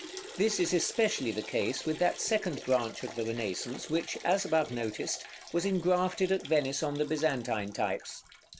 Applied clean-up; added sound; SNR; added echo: none; Liquid; 15 dB; none.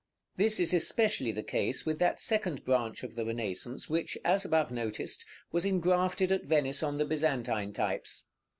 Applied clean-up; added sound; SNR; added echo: none; none; none; none.